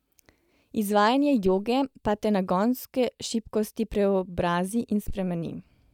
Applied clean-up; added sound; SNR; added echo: neural mask model DeepFilterNet 3.